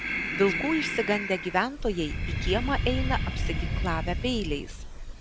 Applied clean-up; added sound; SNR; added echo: none; Breathing; 1 dB; none.